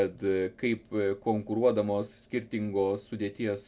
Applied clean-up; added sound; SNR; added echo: none; none; none; none.